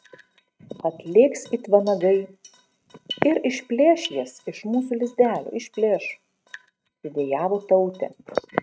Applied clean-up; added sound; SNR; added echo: neural mask model RNNoise.